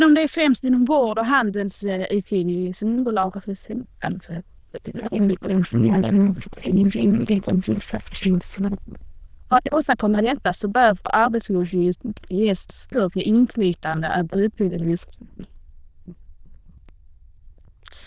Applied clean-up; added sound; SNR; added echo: neural diffusion model UNIVERSE++.